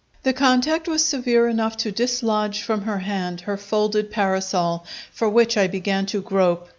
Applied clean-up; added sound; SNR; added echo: none; none; none; none.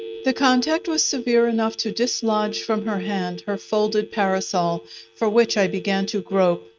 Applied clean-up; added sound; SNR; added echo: neural mask model RNNoise.